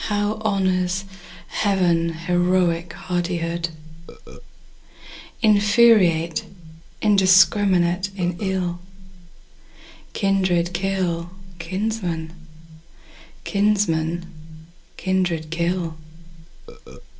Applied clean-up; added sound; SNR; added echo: none; Burping, eructation; 15 dB; reverberation time 0.2 s.